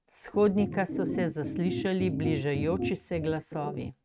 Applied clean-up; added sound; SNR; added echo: neural mask model RNNoise.